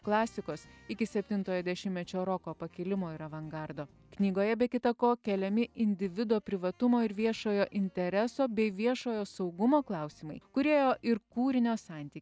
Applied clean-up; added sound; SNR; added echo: none; none; none; none.